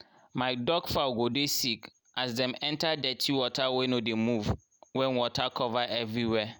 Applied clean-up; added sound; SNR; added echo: none; none; none; none.